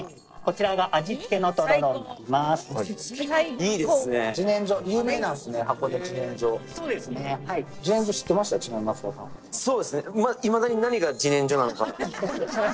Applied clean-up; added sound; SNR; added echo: neural separator model SepFormer DNS4.